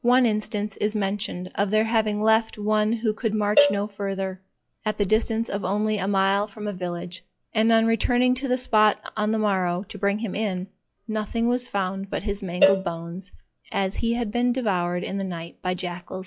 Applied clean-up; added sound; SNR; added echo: classical method log-MMSE.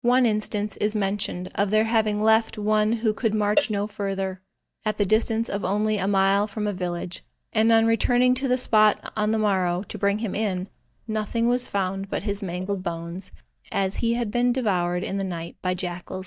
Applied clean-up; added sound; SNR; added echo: neural mask model DeepFilterNet 3.